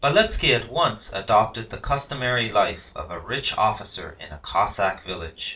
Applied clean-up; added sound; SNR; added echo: neural separator model SepFormer DNS4.